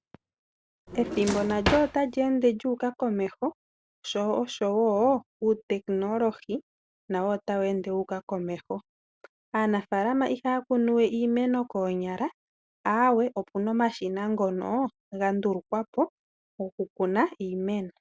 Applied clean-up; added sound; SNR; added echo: none; Drawer open or close; 4 dB; none.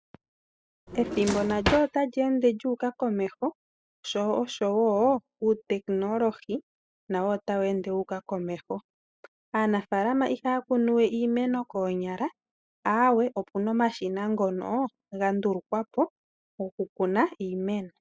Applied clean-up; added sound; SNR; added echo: classical method spectral subtraction.